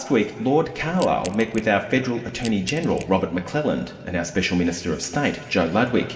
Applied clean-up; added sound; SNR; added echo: none; Crack / Crushing; 19 dB; reverberation time 2.1 s.